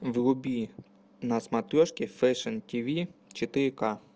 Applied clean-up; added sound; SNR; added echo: none; none; none; none.